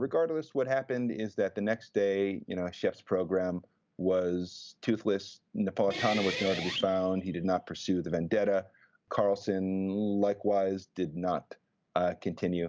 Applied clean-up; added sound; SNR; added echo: none; Guitar; 7 dB; none.